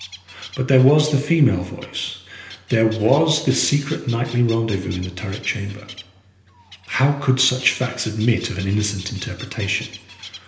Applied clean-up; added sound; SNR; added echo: none; Bird; 20 dB; reverberation time 1.4 s.